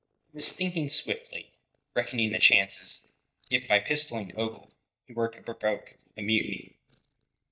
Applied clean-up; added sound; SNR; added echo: neural mask model DeepFilterNet 3.